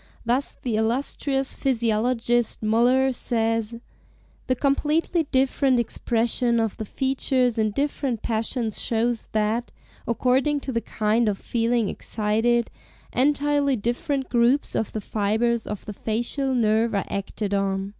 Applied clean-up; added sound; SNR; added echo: none; none; none; none.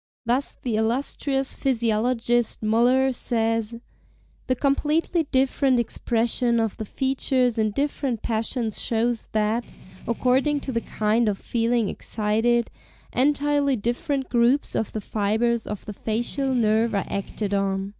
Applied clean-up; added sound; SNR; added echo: neural mask model DeepFilterNet 3.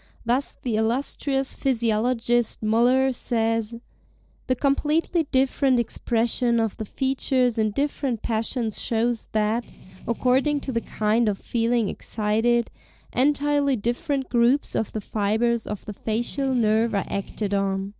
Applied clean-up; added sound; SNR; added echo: neural separator model SepFormer DNS4.